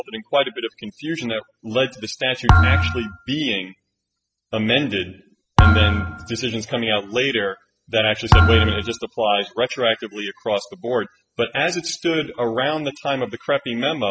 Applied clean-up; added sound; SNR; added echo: classical method spectral subtraction.